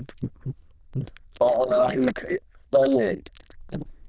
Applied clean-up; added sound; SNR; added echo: neural diffusion model UNIVERSE++.